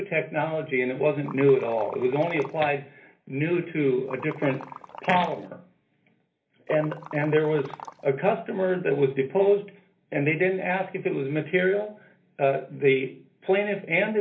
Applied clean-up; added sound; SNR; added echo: none; Liquid; 16 dB; reverberation time 0.3 s.